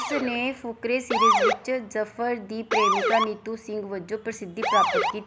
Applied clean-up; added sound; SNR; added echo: none; Motor vehicle (road) / Siren; -2 dB; none.